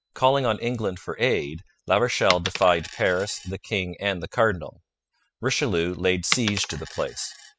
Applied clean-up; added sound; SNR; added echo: classical method spectral subtraction.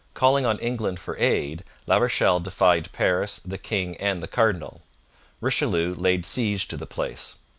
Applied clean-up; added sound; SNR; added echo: none; none; none; none.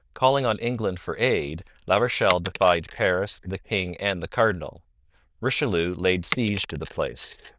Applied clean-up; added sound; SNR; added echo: neural diffusion model UNIVERSE++.